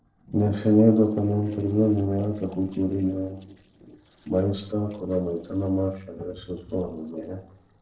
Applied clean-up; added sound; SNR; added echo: neural separator model SepFormer DNS4.